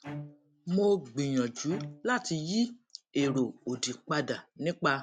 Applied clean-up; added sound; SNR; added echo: none; Bowed string instrument; 15 dB; none.